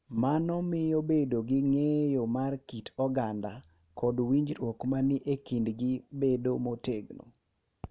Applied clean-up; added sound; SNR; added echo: none; none; none; none.